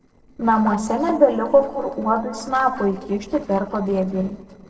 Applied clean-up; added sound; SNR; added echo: neural separator model SepFormer DNS4.